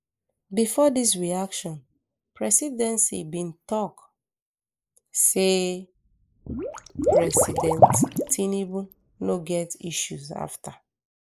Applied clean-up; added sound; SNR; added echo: neural mask model Resemble Enhance denoiser.